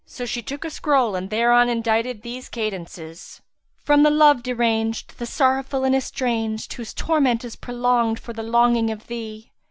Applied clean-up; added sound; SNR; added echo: none; none; none; none.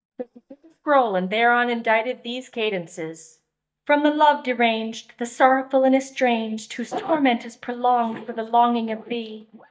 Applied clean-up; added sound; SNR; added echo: neural mask model DeepFilterNet 3.